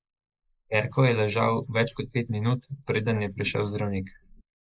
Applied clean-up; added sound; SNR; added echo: neural mask model Resemble Enhance denoiser.